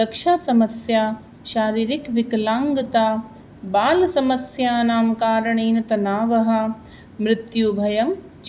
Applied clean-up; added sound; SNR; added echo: none; none; none; none.